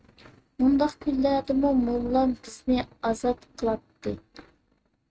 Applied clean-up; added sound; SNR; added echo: neural mask model RNNoise.